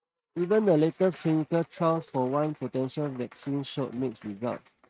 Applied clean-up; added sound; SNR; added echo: neural mask model RNNoise.